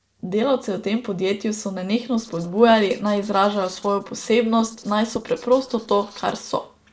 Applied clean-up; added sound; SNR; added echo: neural separator model SepFormer DNS4.